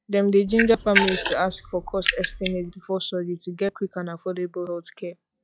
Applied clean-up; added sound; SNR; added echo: classical method log-MMSE.